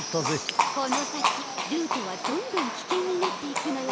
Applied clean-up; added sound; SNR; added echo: none; Livestock, farm animals, working animals; -1 dB; none.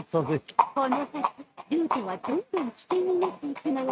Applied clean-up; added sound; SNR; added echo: neural mask model RNNoise.